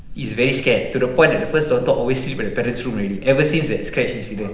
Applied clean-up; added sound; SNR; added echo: none; Tick-tock; 13 dB; reverberation time 0.8 s.